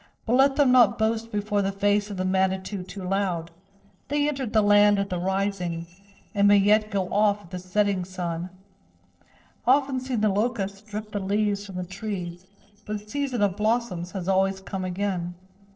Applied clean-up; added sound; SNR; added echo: neural separator model SepFormer DNS4.